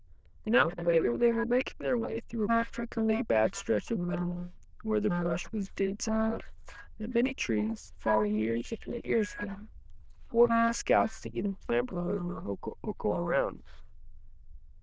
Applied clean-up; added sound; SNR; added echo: neural diffusion model UNIVERSE++.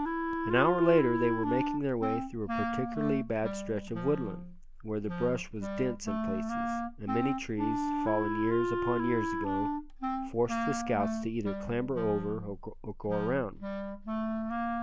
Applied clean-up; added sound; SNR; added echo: none; Wind instrument, woodwind instrument; 2 dB; none.